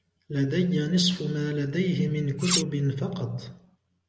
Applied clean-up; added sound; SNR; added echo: none; Cutlery, silverware; 3 dB; none.